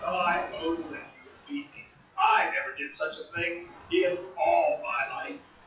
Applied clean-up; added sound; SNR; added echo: classical method WPE with log-MMSE.